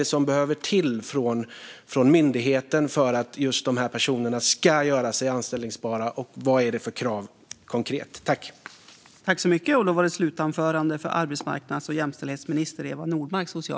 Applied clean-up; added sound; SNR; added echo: none; none; none; none.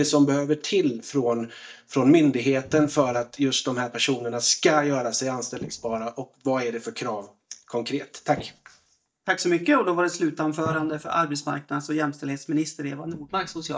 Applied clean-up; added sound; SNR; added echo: neural mask model DeepFilterNet 3.